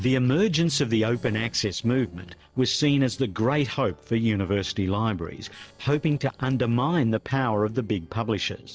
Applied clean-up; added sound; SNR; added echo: neural separator model SepFormer DNS4.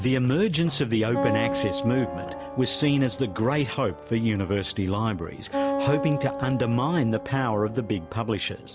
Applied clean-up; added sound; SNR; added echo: none; Acoustic guitar; 8 dB; none.